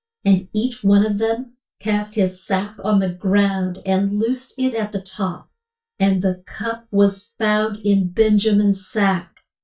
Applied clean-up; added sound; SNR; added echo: neural mask model DeepFilterNet 3.